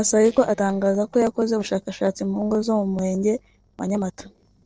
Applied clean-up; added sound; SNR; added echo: neural separator model SepFormer DNS4.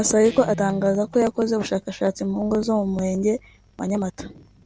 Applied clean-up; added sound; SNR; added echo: none; Guitar; 17 dB; none.